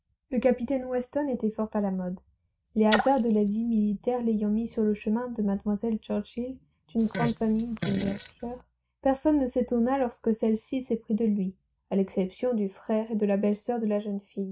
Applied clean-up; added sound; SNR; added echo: neural mask model RNNoise.